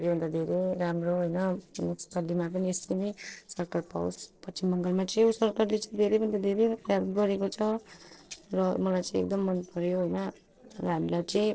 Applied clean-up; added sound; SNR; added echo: neural separator model SepFormer DNS4.